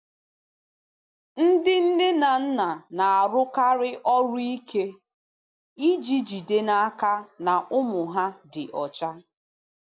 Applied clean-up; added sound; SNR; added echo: none; none; none; none.